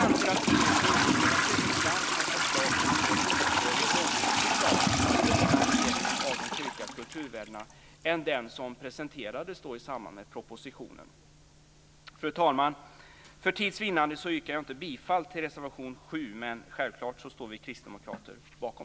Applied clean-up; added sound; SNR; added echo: none; Trickle, dribble / Toilet flush; -5 dB; none.